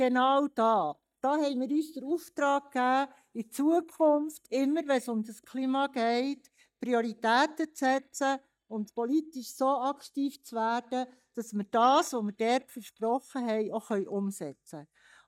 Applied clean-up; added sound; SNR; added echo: neural mask model DeepFilterNet 3.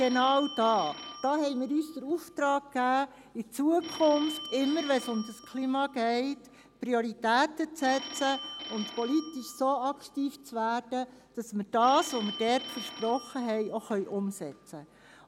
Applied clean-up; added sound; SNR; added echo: none; Telephone; 15 dB; none.